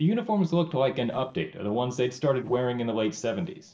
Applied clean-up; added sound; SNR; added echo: neural separator model SepFormer DNS4.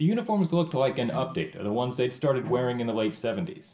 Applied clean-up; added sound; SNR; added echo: none; Bowed string instrument; 16 dB; reverberation time 0.7 s.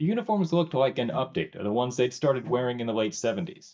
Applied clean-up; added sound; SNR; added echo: neural mask model DeepFilterNet 3.